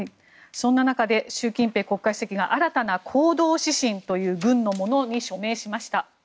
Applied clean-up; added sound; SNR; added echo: none; none; none; none.